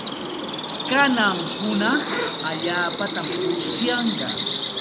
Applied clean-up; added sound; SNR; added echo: none; Bird vocalization, bird call, bird song; -3 dB; none.